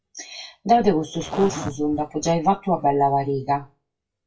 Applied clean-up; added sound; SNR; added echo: classical method WPE with log-MMSE.